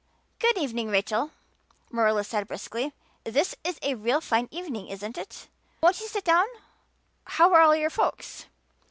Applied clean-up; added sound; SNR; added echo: none; none; none; none.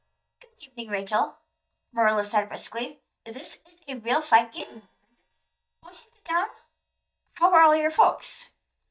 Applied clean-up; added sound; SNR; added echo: neural mask model DeepFilterNet 3.